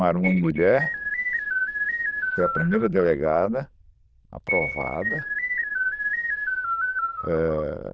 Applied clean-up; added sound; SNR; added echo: neural diffusion model UNIVERSE++.